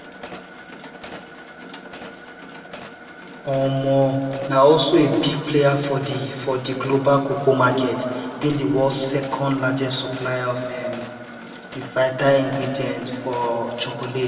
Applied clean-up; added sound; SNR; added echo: none; Mechanisms; 16 dB; reverberation time 2.4 s.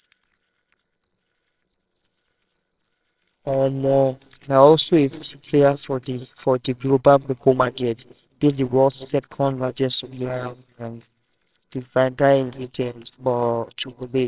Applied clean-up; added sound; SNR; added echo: neural separator model SepFormer WHAMR!.